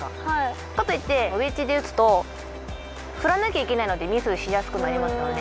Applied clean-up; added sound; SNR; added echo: none; none; none; none.